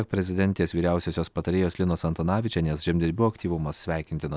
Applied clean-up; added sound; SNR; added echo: none; none; none; none.